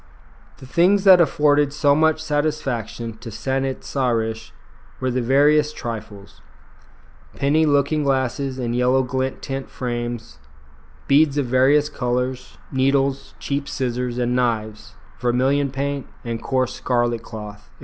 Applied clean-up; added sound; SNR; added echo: none; none; none; none.